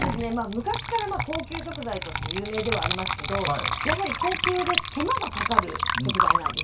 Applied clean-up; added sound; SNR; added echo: none; Water / Liquid; -2 dB; reverberation time 0.2 s.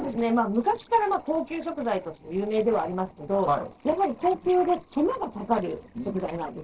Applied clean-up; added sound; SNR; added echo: neural separator model SepFormer DNS4.